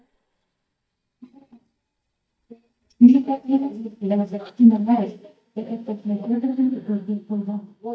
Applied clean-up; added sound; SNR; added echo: neural mask model DeepFilterNet 3.